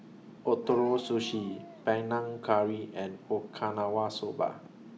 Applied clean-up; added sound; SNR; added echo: none; Bark; 18 dB; none.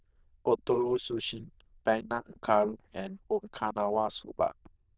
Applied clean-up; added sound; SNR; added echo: neural diffusion model UNIVERSE++.